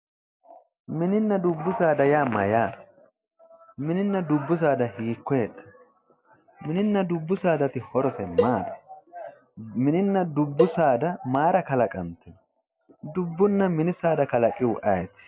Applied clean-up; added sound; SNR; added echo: none; Cowbell; 5 dB; none.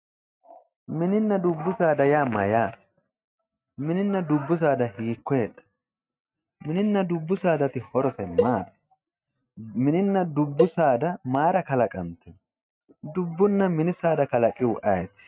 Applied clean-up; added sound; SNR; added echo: neural mask model RNNoise.